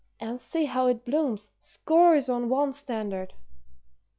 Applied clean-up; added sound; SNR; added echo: classical method log-MMSE.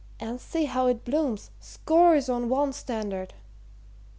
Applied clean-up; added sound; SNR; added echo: none; none; none; none.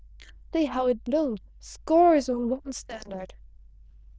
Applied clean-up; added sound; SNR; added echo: neural diffusion model UNIVERSE++.